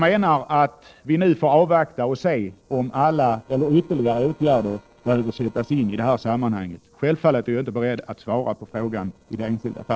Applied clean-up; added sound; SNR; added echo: neural separator model SepFormer DNS4.